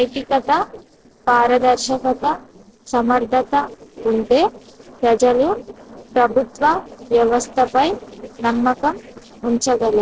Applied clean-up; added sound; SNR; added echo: neural separator model SepFormer DNS4.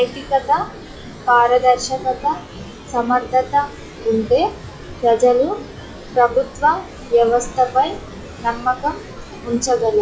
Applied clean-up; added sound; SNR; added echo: classical method log-MMSE.